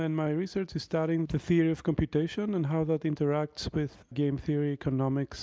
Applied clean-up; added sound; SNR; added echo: none; none; none; none.